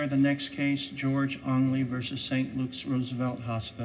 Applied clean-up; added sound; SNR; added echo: none; none; none; reverberation time 0.4 s.